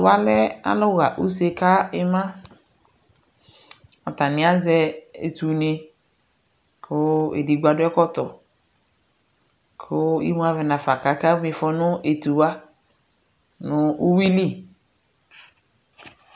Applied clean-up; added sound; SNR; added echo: none; none; none; none.